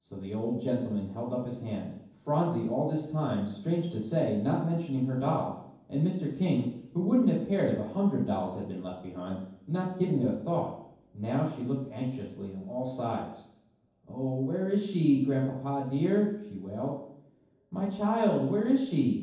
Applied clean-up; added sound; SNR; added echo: none; none; none; reverberation time 0.9 s.